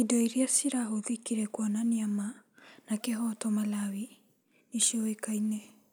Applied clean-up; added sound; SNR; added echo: none; none; none; none.